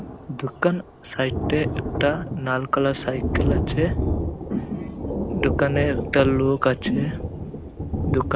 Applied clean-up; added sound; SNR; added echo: none; Thunder; 3 dB; none.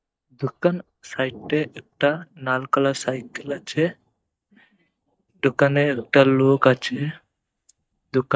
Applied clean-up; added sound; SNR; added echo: neural mask model DeepFilterNet 3.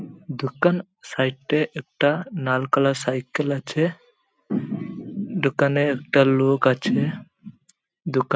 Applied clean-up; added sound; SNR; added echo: none; none; none; none.